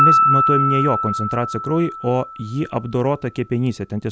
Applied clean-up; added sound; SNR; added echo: none; Piano; -1 dB; none.